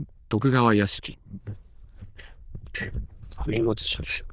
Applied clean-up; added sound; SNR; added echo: neural diffusion model UNIVERSE++.